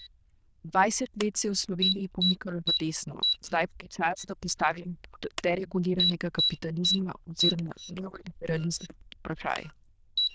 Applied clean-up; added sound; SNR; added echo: neural diffusion model UNIVERSE++.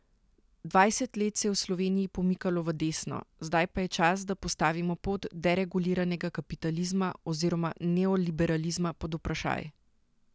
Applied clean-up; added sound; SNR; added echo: none; none; none; none.